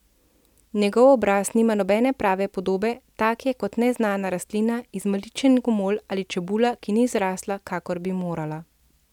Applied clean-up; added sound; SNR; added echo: none; none; none; none.